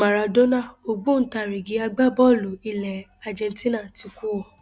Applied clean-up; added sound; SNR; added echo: none; none; none; none.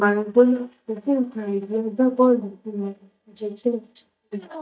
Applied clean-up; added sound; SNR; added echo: neural mask model DeepFilterNet 3.